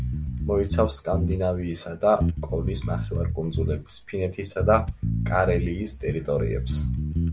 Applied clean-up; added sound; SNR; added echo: none; Bass guitar; 1 dB; none.